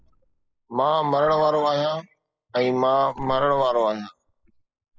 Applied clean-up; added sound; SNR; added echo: classical method spectral subtraction.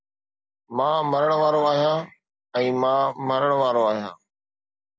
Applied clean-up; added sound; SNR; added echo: none; none; none; none.